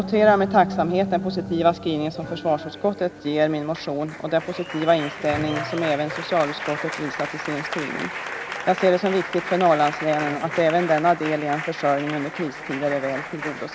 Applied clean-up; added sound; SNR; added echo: none; Applause; 9 dB; none.